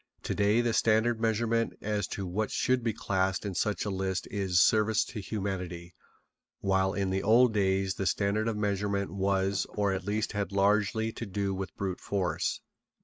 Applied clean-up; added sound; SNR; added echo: neural mask model RNNoise.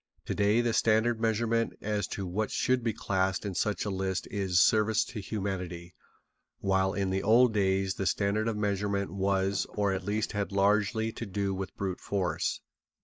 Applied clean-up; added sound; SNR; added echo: neural mask model DeepFilterNet 3.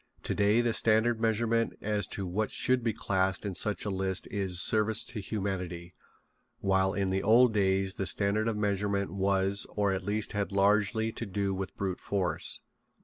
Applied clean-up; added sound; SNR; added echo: none; none; none; none.